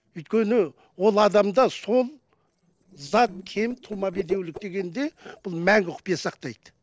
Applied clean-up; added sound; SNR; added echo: neural separator model SepFormer DNS4.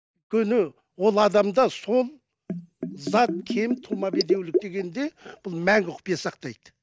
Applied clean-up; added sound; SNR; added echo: neural mask model DeepFilterNet 3.